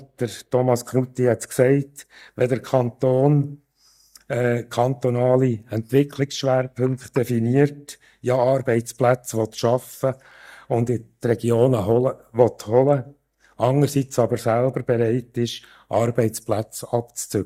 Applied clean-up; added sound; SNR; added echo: neural mask model DeepFilterNet 3.